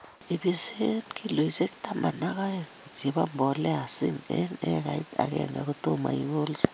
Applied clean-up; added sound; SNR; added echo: none; none; none; none.